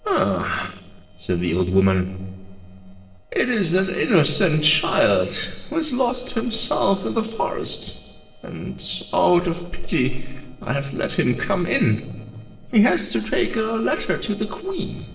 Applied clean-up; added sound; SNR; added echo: neural separator model SepFormer DNS4.